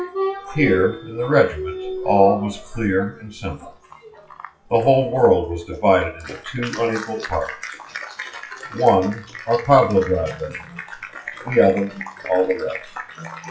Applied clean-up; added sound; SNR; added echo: classical method WPE with log-MMSE.